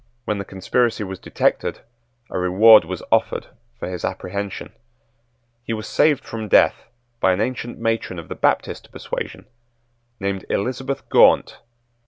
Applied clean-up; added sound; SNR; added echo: none; none; none; none.